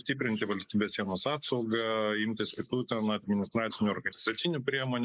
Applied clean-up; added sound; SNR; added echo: neural mask model Resemble Enhance denoiser.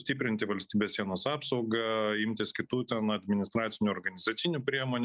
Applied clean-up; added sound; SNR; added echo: none; none; none; none.